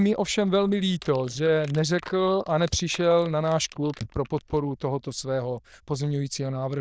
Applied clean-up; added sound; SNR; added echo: neural diffusion model UNIVERSE++.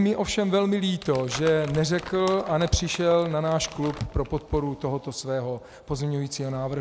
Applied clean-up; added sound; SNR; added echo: none; Crumpling, crinkling; 16 dB; none.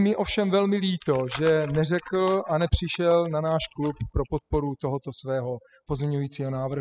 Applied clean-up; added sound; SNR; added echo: classical method spectral subtraction.